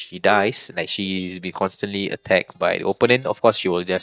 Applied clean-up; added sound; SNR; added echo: neural mask model DeepFilterNet 3.